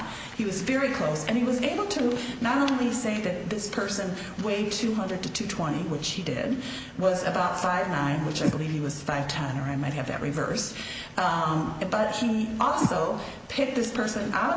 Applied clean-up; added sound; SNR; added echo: none; Whoosh, swoosh, swish; 0 dB; none.